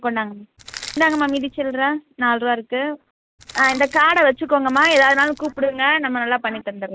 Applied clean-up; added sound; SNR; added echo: none; Crushing; 18 dB; none.